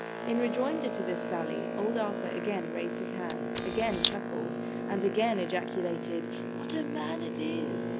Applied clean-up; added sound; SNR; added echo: none; Boat, Water vehicle + Camera; 0 dB; none.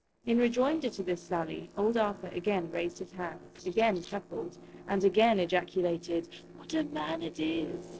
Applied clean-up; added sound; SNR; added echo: neural separator model SepFormer DNS4.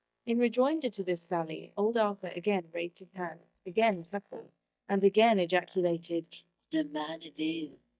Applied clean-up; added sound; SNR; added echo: neural mask model DeepFilterNet 3.